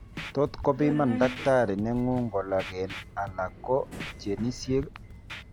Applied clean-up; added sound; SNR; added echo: none; Subway, metro, underground + Scratching (performance technique); 10 dB; none.